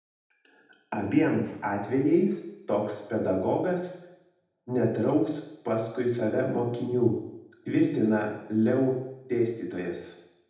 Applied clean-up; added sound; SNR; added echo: none; none; none; reverberation time 0.8 s.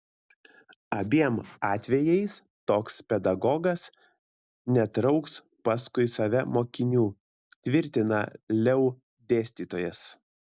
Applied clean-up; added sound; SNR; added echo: none; none; none; none.